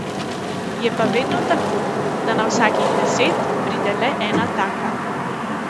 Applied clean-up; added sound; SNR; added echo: none; Wind / Rain; -3 dB; none.